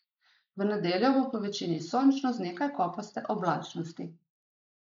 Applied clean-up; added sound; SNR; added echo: neural mask model Resemble Enhance denoiser.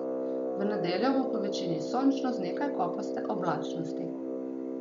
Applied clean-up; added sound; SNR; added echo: none; Brass instrument; 0 dB; none.